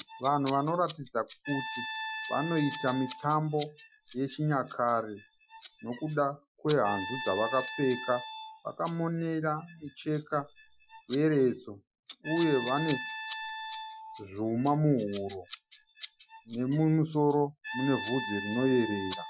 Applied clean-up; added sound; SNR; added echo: classical method Wiener filter.